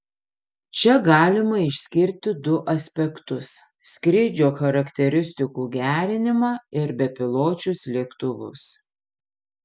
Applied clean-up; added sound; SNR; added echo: none; none; none; none.